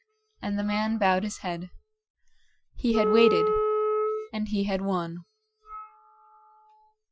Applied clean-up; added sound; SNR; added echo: classical method Wiener filter.